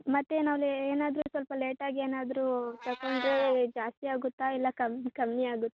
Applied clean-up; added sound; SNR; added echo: neural mask model RNNoise.